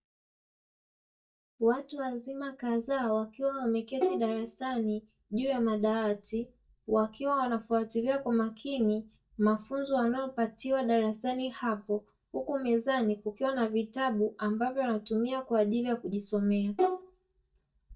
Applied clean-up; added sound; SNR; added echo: neural mask model DeepFilterNet 3.